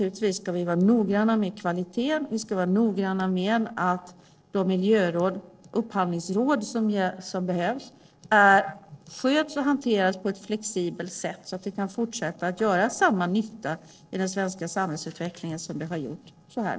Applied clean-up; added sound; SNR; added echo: neural separator model SepFormer DNS4.